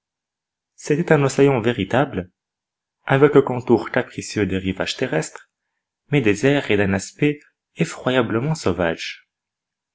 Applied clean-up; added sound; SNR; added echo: none; none; none; none.